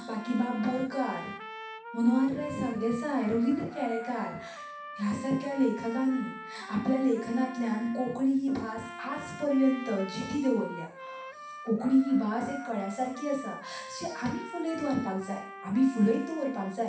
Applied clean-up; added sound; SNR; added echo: none; Trumpet; 13 dB; reverberation time 0.6 s.